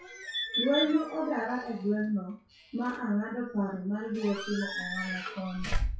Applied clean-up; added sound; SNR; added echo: classical method WPE with log-MMSE.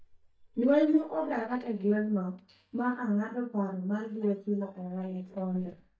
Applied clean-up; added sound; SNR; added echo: neural mask model DeepFilterNet 3.